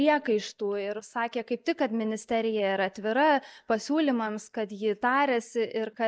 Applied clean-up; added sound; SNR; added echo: neural mask model DeepFilterNet 3.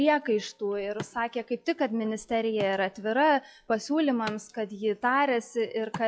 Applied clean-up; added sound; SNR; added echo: classical method log-MMSE.